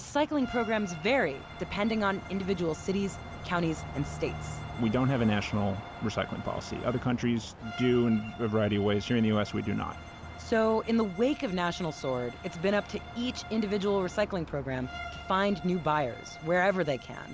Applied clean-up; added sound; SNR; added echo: none; Car passing by + Bowed string instrument; 13 dB; none.